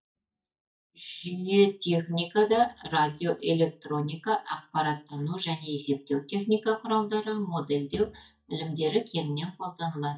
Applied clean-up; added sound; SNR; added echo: neural mask model DeepFilterNet 3.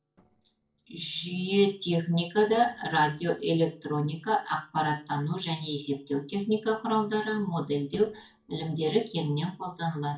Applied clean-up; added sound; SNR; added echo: neural separator model SepFormer DNS4.